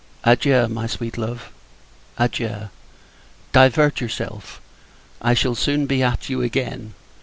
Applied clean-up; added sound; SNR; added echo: none; none; none; none.